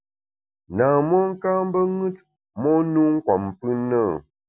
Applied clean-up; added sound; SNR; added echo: none; none; none; none.